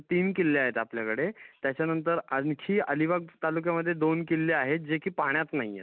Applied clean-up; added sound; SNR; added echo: none; none; none; none.